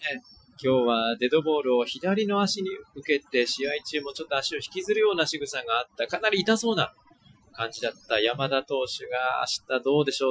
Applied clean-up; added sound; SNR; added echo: classical method Wiener filter.